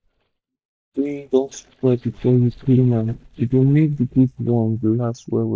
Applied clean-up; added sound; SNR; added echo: neural mask model DeepFilterNet 3.